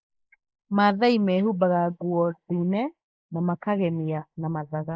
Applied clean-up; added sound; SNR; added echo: neural mask model Resemble Enhance denoiser.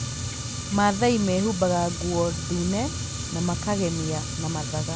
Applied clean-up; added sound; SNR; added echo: none; Fire; 5 dB; none.